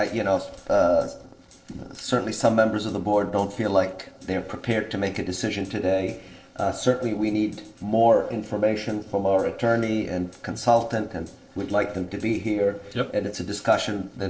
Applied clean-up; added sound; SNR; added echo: neural separator model SepFormer DNS4.